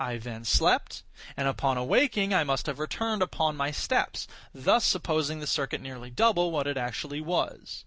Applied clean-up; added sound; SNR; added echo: none; none; none; none.